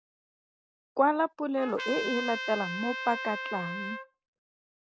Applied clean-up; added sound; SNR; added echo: none; Trumpet; 5 dB; none.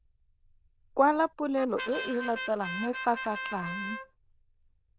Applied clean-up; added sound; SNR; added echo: neural diffusion model UNIVERSE++.